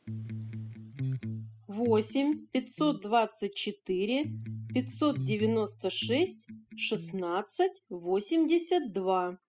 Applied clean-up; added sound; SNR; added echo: classical method spectral subtraction.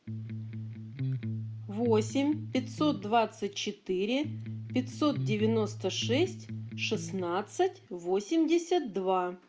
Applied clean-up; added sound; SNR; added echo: none; Electric guitar; 7 dB; none.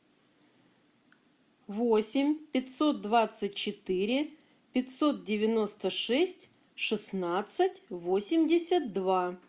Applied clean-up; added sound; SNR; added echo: none; none; none; none.